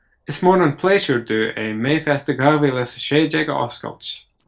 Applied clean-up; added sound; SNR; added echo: neural separator model SepFormer DNS4.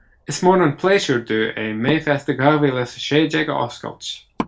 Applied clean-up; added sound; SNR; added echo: none; Wood; 16 dB; reverberation time 0.2 s.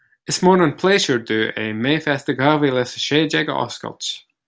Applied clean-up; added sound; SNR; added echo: none; none; none; none.